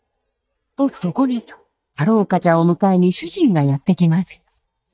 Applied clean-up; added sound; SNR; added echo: neural mask model DeepFilterNet 3.